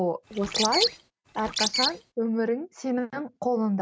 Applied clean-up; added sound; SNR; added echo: neural mask model RNNoise.